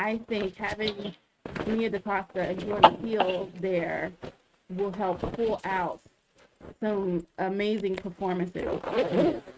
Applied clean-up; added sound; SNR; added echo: neural mask model RNNoise.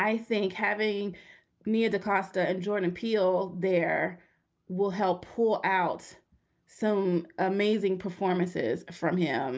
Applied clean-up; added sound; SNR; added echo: none; none; none; none.